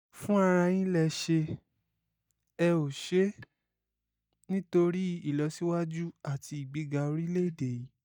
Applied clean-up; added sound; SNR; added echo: neural mask model DeepFilterNet 3.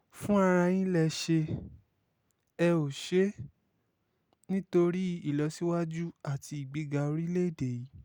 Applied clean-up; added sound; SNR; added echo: none; none; none; none.